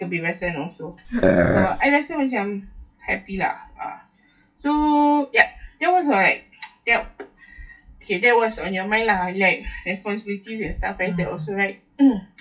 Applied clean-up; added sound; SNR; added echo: classical method WPE with log-MMSE.